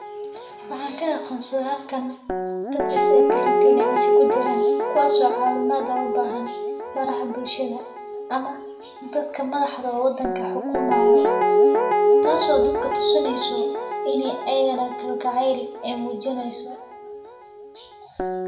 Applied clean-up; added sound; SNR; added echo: none; Guitar; -4 dB; reverberation time 0.6 s.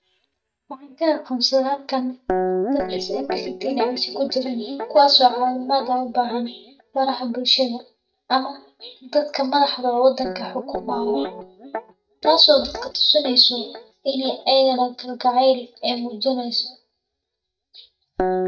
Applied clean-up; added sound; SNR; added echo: neural mask model DeepFilterNet 3.